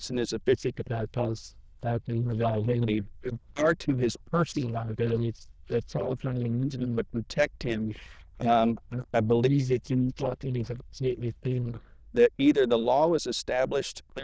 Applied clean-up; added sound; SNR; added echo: neural diffusion model UNIVERSE++.